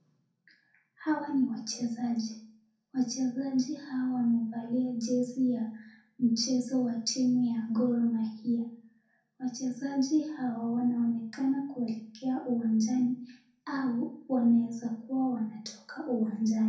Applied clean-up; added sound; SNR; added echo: none; none; none; reverberation time 0.5 s.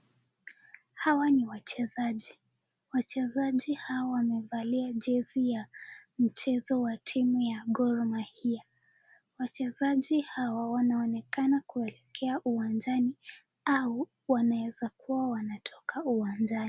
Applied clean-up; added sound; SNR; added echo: none; none; none; none.